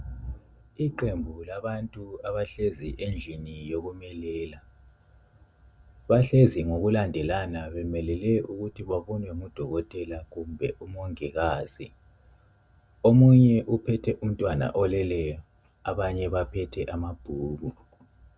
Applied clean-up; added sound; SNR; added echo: none; none; none; none.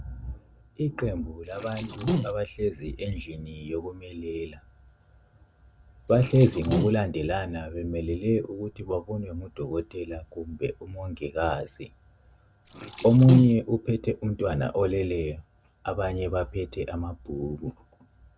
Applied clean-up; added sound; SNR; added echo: none; Liquid; 3 dB; none.